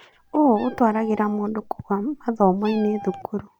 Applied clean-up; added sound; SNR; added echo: none; Meow; 19 dB; none.